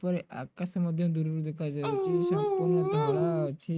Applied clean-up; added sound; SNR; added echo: neural mask model RNNoise.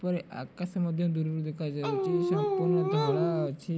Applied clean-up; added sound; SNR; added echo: none; Dog; -2 dB; none.